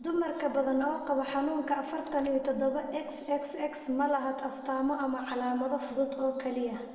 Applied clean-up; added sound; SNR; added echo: neural separator model SepFormer DNS4.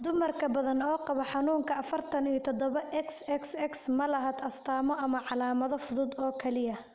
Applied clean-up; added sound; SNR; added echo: none; none; none; none.